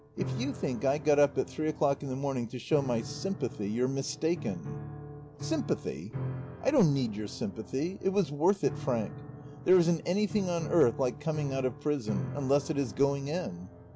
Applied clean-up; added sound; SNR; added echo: none; Piano; 11 dB; none.